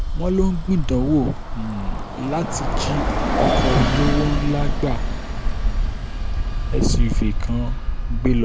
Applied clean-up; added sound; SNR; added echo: none; Bus; -3 dB; none.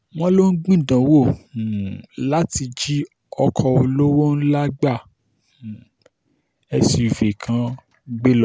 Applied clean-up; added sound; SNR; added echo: none; none; none; none.